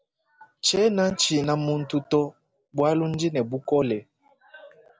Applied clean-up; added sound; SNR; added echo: none; none; none; none.